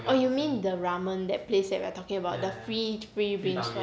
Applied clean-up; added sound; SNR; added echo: none; none; none; none.